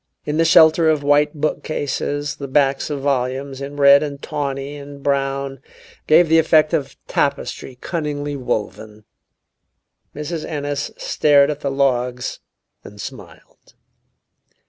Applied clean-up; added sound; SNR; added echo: none; none; none; none.